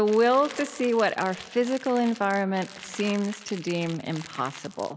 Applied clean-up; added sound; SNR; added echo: none; Crackle; 18 dB; none.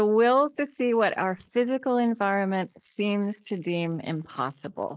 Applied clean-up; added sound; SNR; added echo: neural mask model Resemble Enhance denoiser.